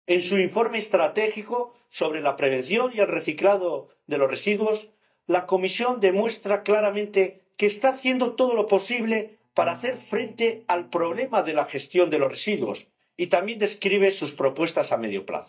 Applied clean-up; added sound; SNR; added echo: neural mask model DeepFilterNet 3.